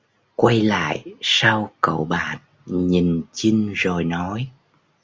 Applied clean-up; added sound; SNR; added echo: none; none; none; none.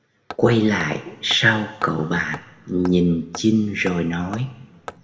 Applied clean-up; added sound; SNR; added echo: none; Hammer; 19 dB; reverberation time 1.4 s.